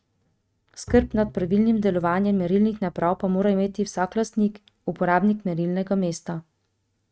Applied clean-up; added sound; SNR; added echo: neural mask model RNNoise.